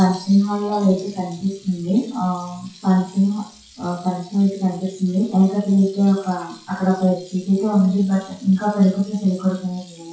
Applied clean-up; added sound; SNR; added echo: classical method WPE with log-MMSE.